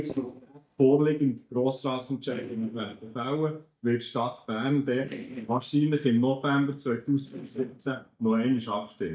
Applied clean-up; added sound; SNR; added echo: neural mask model DeepFilterNet 3.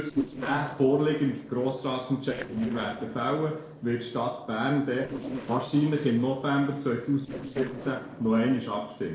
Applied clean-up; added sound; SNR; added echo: neural separator model SepFormer DNS4.